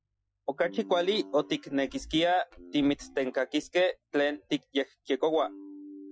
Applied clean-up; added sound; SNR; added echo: classical method Wiener filter.